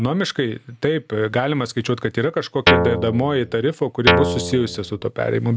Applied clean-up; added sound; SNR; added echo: none; Guitar; -1 dB; none.